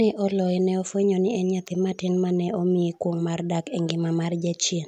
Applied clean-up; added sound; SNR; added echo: none; none; none; none.